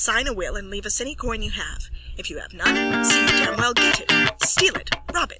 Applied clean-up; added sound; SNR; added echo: none; Electric guitar; -4 dB; none.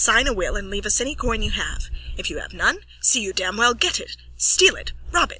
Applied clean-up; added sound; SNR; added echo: none; none; none; none.